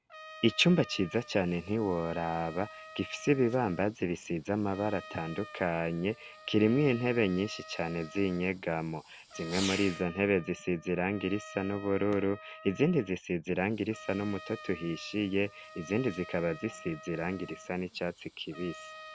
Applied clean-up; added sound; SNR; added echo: none; Trumpet + Fireworks; 16 dB; none.